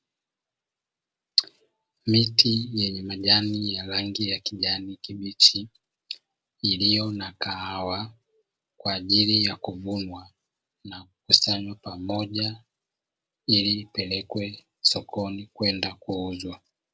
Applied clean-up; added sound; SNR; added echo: none; none; none; none.